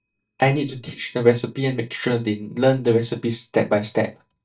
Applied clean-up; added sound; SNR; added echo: neural mask model DeepFilterNet 3.